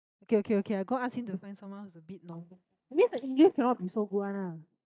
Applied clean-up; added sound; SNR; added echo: neural mask model DeepFilterNet 3.